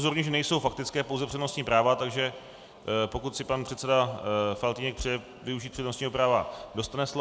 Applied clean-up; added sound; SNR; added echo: none; none; none; none.